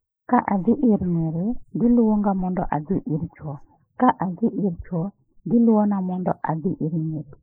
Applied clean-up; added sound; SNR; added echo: neural mask model Resemble Enhance denoiser.